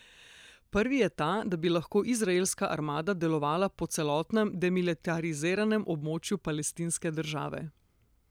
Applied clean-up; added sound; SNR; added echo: none; none; none; none.